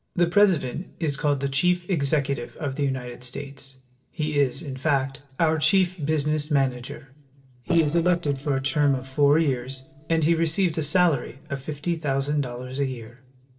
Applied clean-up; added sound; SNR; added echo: neural separator model SepFormer DNS4.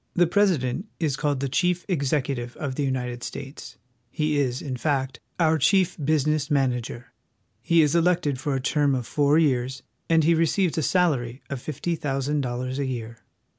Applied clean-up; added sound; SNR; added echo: none; none; none; none.